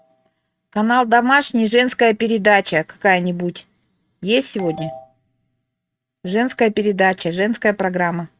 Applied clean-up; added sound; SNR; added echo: neural mask model RNNoise.